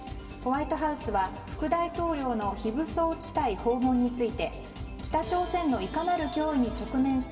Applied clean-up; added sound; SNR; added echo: none; none; none; reverberation time 2.3 s.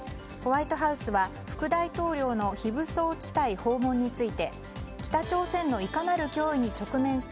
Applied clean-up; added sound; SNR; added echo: none; none; none; none.